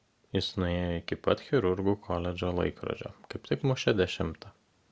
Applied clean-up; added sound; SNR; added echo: none; none; none; none.